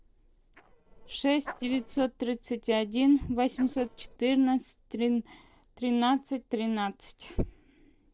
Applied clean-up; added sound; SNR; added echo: neural separator model SepFormer DNS4.